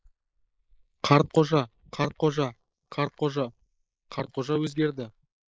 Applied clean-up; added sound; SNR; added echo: neural mask model Resemble Enhance denoiser.